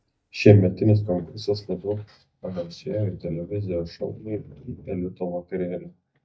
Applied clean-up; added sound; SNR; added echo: neural mask model DeepFilterNet 3.